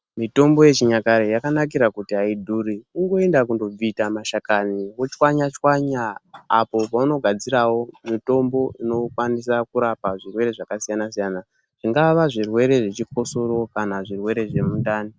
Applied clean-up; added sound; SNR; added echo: none; none; none; none.